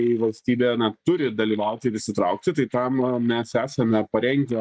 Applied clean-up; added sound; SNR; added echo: neural mask model DeepFilterNet 3.